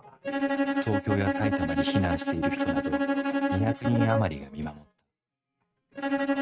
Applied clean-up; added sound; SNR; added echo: neural mask model RNNoise.